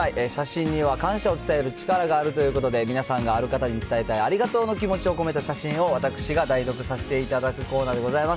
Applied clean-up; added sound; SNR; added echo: none; none; none; none.